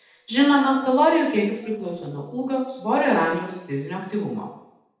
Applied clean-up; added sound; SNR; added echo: neural separator model SepFormer DNS4.